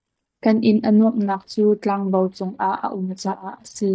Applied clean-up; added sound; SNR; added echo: neural mask model DeepFilterNet 3.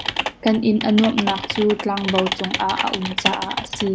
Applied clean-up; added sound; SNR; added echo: none; Typing; 5 dB; none.